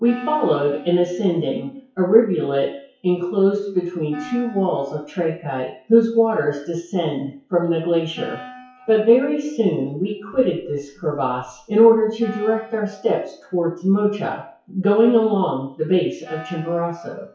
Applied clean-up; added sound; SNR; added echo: classical method WPE with log-MMSE.